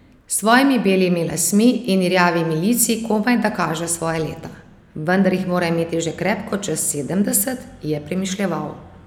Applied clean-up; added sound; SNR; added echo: none; none; none; none.